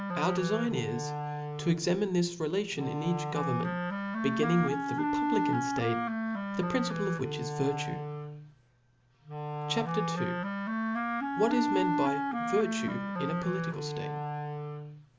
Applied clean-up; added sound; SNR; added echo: none; Wind instrument, woodwind instrument; 0 dB; none.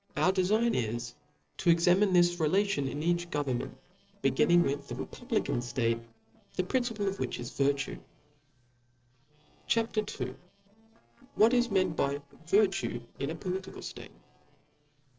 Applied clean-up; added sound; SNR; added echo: neural separator model SepFormer DNS4.